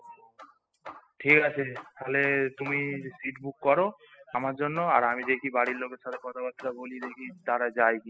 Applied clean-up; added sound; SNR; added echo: classical method spectral subtraction.